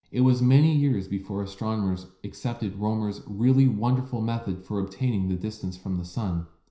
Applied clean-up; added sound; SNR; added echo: none; none; none; reverberation time 0.5 s.